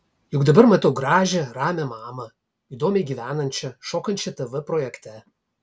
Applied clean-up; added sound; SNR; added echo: none; none; none; none.